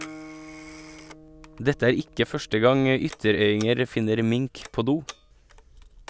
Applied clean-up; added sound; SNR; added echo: none; Guitar + Telephone; 19 dB; none.